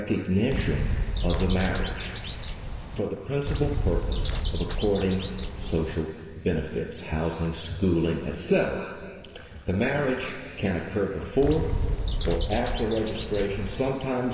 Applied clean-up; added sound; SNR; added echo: none; Bird; 1 dB; reverberation time 2.2 s.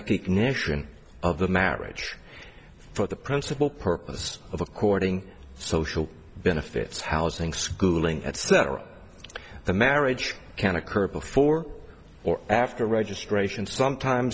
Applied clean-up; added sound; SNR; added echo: none; none; none; none.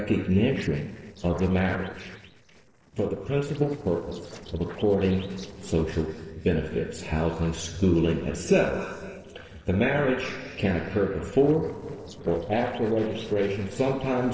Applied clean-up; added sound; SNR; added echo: neural separator model SepFormer DNS4.